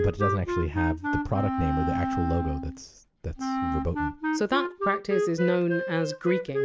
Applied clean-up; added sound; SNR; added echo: none; Wind instrument, woodwind instrument; 1 dB; none.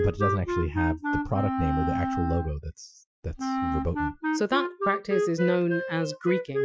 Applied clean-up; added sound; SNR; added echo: classical method Wiener filter.